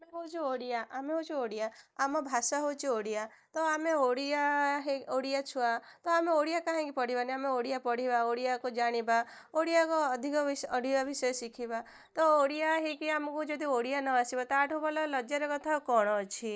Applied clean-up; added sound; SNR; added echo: neural mask model DeepFilterNet 3.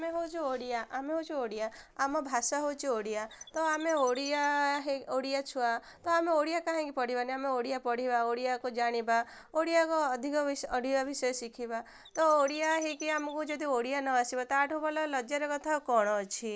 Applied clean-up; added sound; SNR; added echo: none; Chirp, tweet; 19 dB; none.